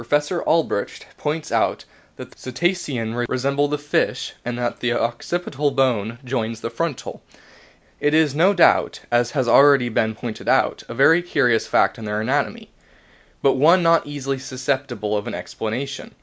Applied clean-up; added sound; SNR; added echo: none; none; none; none.